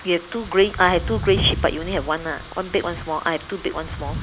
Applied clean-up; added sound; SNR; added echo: none; Wind / Rain; 8 dB; none.